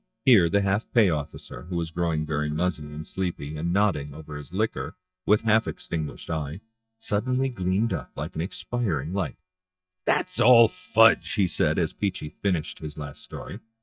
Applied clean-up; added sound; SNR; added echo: neural mask model DeepFilterNet 3.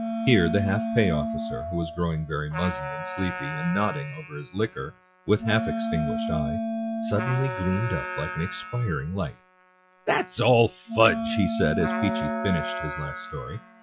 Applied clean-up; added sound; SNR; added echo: classical method log-MMSE.